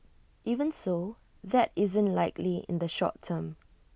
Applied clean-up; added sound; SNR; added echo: none; none; none; none.